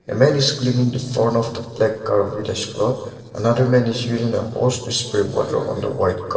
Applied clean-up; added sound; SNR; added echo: neural separator model SepFormer DNS4.